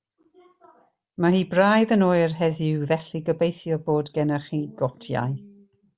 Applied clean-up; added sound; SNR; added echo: none; none; none; none.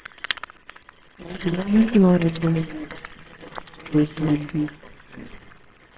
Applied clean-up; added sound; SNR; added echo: neural separator model SepFormer WHAMR!.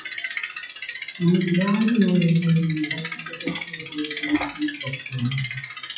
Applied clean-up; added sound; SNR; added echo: classical method WPE with log-MMSE.